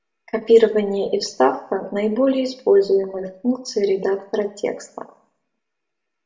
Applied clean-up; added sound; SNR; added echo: none; none; none; reverberation time 0.4 s.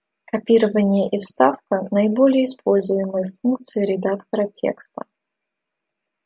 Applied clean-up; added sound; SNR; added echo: none; none; none; none.